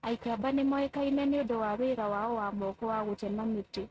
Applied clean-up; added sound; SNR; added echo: neural mask model RNNoise.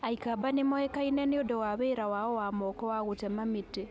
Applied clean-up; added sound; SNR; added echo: none; none; none; none.